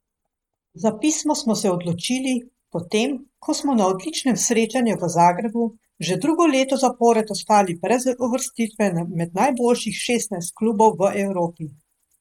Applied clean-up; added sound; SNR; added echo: neural mask model RNNoise.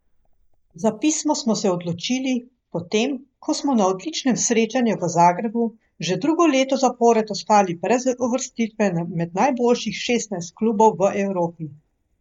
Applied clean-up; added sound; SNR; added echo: neural mask model DeepFilterNet 3.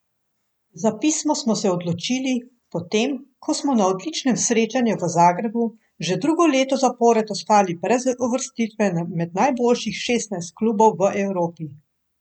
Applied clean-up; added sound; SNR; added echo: none; none; none; none.